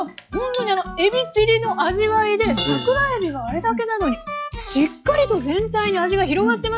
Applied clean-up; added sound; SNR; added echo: classical method log-MMSE.